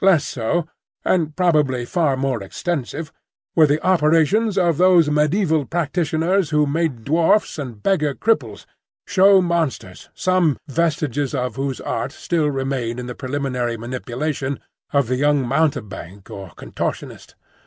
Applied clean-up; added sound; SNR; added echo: none; none; none; none.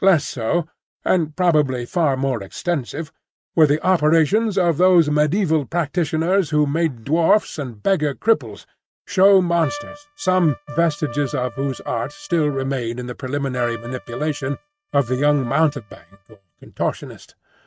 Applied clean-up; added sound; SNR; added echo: neural mask model RNNoise.